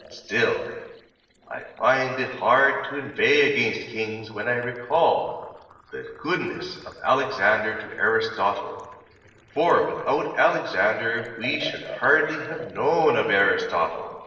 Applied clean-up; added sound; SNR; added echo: neural separator model SepFormer DNS4.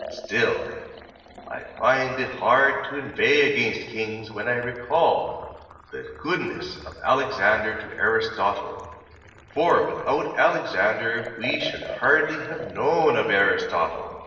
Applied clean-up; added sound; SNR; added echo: none; Liquid; 17 dB; reverberation time 1.2 s.